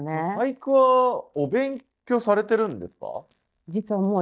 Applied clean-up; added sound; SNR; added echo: neural mask model DeepFilterNet 3.